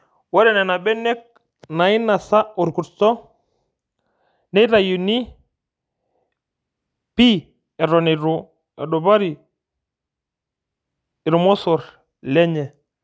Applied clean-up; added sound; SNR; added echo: none; none; none; none.